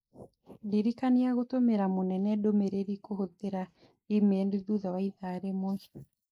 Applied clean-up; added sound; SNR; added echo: neural mask model Resemble Enhance denoiser.